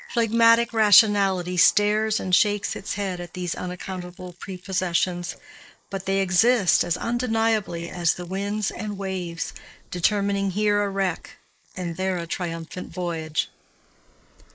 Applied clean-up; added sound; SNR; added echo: neural mask model Resemble Enhance denoiser.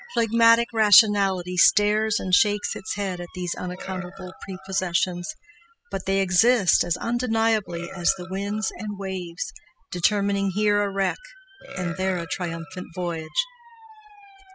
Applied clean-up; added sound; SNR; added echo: classical method spectral subtraction.